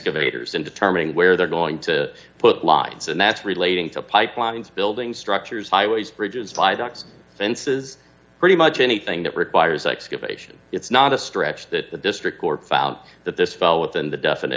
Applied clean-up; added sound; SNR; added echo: none; none; none; none.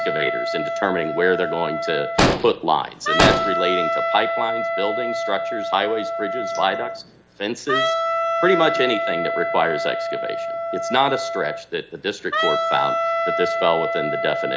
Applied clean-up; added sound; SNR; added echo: none; Wind instrument, woodwind instrument + Explosion; -1 dB; none.